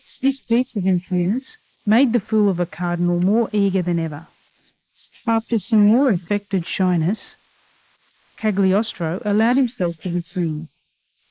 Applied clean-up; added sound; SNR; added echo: neural mask model Resemble Enhance denoiser.